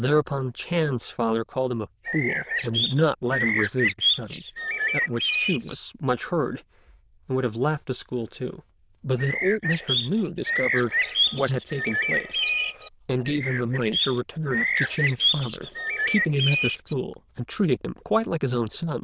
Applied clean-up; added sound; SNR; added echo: neural diffusion model UNIVERSE++.